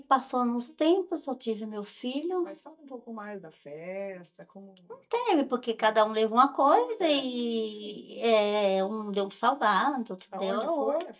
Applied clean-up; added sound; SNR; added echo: neural mask model DeepFilterNet 3.